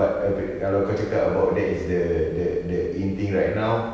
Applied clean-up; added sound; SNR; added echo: none; none; none; none.